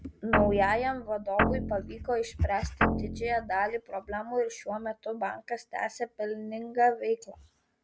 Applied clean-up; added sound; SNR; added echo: none; Guitar; 0 dB; none.